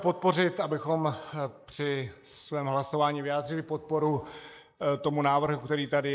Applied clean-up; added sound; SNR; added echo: neural mask model Resemble Enhance denoiser.